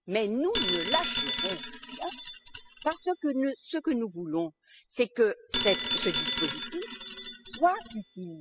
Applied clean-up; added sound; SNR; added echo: classical method spectral subtraction.